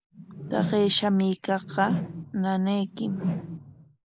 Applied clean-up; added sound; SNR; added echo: none; Whoosh, swoosh, swish; 7 dB; none.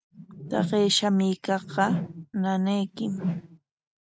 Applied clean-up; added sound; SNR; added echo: neural mask model RNNoise.